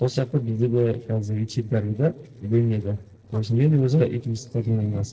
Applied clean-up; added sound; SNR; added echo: neural separator model SepFormer DNS4.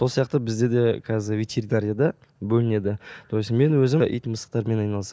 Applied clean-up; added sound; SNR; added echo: none; none; none; none.